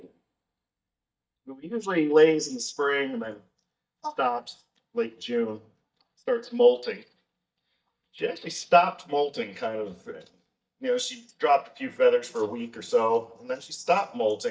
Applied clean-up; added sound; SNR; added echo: neural mask model DeepFilterNet 3.